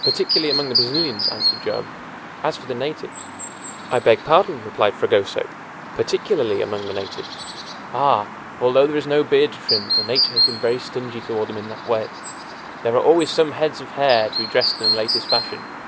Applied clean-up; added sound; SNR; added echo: none; Chirp, tweet; 4 dB; none.